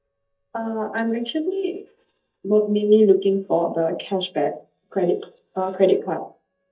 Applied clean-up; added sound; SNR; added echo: neural mask model DeepFilterNet 3.